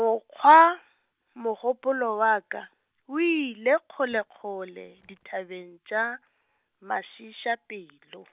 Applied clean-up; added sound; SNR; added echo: none; none; none; none.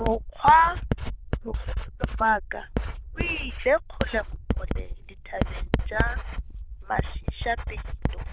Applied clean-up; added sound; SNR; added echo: neural diffusion model UNIVERSE++.